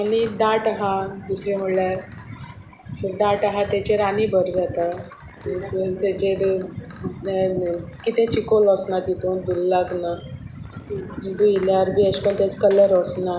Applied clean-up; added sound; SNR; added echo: none; Boom + Chink, clink; 18 dB; none.